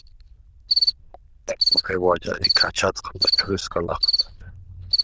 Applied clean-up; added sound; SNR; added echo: neural diffusion model UNIVERSE++.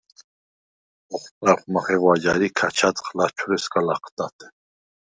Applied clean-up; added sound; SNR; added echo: none; none; none; none.